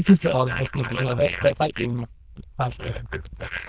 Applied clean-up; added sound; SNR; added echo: neural diffusion model UNIVERSE++.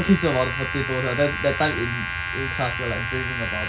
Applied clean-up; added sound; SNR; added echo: none; Domestic sounds, home sounds; 4 dB; none.